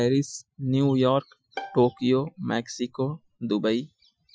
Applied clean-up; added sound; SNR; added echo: classical method Wiener filter.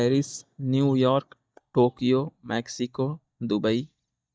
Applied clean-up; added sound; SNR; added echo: neural mask model DeepFilterNet 3.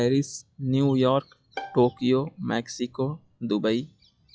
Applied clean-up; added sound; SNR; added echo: classical method log-MMSE.